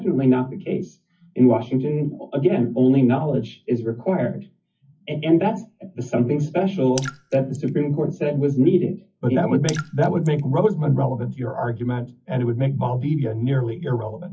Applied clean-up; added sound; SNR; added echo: classical method WPE with log-MMSE.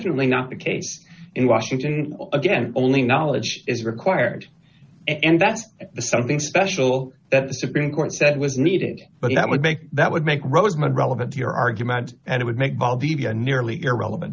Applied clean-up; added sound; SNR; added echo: none; none; none; none.